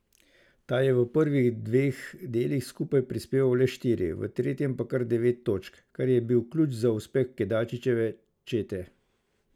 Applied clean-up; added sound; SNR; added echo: none; none; none; none.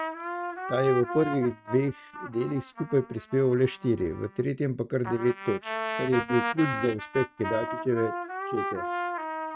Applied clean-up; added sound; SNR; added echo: neural mask model RNNoise.